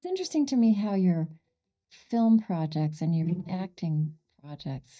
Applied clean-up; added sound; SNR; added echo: neural mask model DeepFilterNet 3.